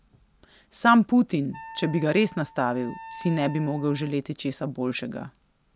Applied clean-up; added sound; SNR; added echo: none; Wind instrument, woodwind instrument; 17 dB; none.